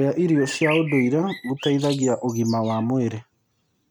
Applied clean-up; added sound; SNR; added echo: neural mask model RNNoise.